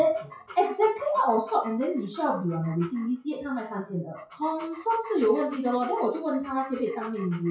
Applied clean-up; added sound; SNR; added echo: classical method WPE with log-MMSE.